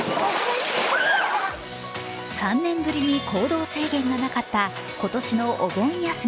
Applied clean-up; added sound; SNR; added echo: none; none; none; none.